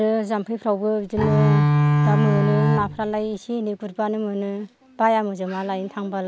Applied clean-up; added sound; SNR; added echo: none; Bowed string instrument; -5 dB; none.